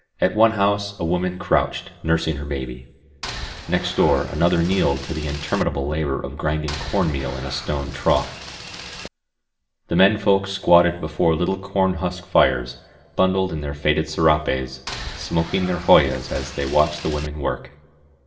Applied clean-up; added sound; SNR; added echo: none; Boat, Water vehicle; 12 dB; reverberation time 1.1 s.